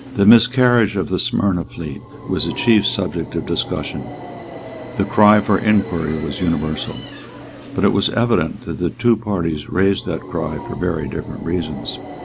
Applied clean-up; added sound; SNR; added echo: none; Subway, metro, underground; 15 dB; none.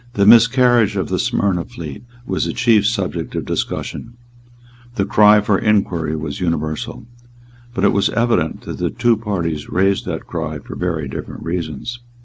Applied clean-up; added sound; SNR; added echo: none; none; none; none.